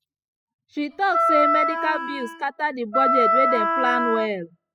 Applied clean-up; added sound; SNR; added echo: classical method spectral subtraction.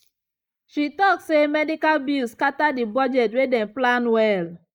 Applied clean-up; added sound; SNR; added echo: neural mask model Resemble Enhance denoiser.